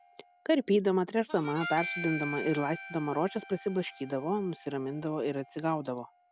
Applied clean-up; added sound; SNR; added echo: none; Harmonica; 13 dB; none.